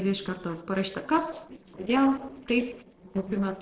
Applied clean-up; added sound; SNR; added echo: neural separator model SepFormer DNS4.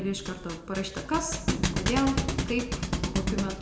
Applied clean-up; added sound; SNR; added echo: none; Thump, thud; -1 dB; reverberation time 0.9 s.